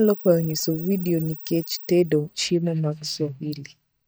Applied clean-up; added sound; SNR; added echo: neural mask model DeepFilterNet 3.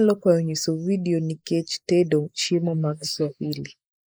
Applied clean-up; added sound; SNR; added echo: neural mask model Resemble Enhance denoiser.